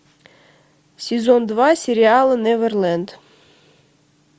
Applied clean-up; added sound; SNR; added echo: none; none; none; none.